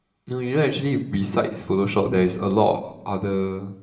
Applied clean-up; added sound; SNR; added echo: none; Organ; 14 dB; reverberation time 0.8 s.